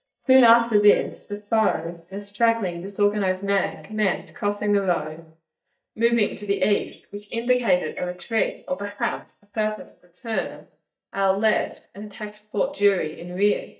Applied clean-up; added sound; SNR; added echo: neural mask model DeepFilterNet 3.